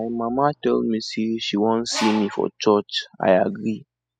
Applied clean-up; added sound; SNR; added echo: classical method spectral subtraction.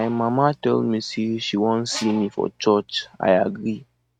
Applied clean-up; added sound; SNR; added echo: neural mask model RNNoise.